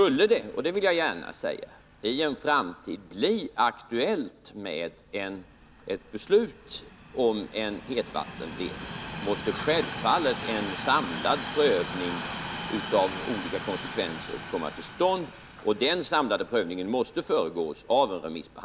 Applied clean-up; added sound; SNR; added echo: none; Train; 12 dB; none.